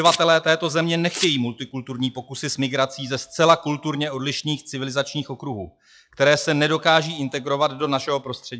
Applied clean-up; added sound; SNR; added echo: classical method log-MMSE.